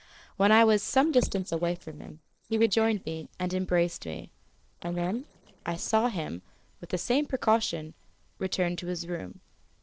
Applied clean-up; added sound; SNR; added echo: neural separator model SepFormer DNS4.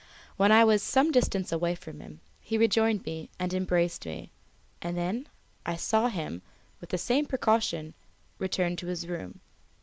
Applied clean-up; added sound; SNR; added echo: none; none; none; none.